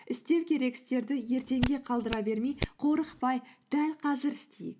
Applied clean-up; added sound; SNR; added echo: none; Hands; 7 dB; none.